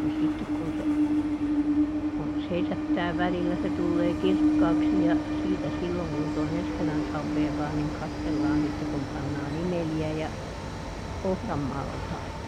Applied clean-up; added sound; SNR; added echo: none; Train; -5 dB; none.